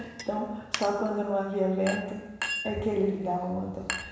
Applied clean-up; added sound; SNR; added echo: none; Chink, clink; 9 dB; reverberation time 1.0 s.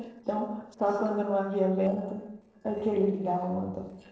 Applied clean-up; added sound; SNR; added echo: neural separator model SepFormer DNS4.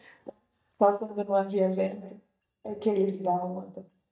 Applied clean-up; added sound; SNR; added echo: neural mask model DeepFilterNet 3.